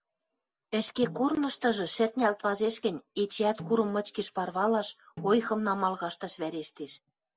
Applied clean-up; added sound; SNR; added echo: none; Snare drum; 18 dB; none.